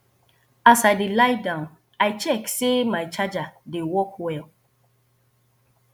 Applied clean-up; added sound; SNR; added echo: none; none; none; none.